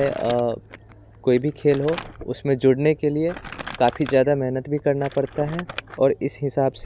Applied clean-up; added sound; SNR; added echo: none; Crumpling, crinkling; 16 dB; none.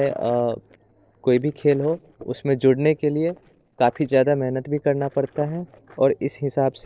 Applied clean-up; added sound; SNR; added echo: neural separator model SepFormer DNS4.